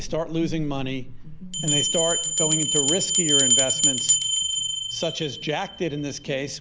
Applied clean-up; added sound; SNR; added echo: none; Bell; -4 dB; none.